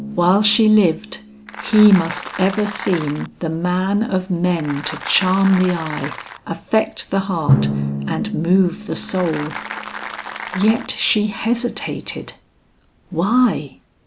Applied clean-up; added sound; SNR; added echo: none; Drum + Applause; 9 dB; none.